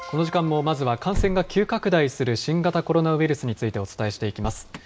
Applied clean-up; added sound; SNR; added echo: none; Motor vehicle (road); 12 dB; none.